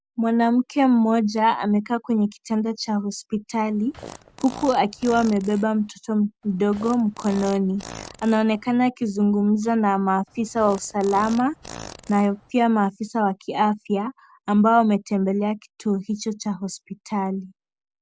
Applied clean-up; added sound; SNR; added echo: none; Fart; 18 dB; none.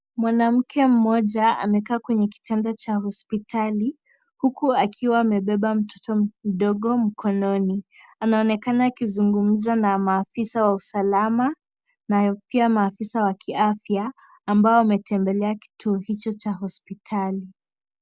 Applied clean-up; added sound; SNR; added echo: none; none; none; none.